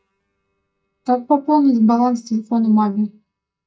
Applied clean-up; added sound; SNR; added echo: neural mask model DeepFilterNet 3.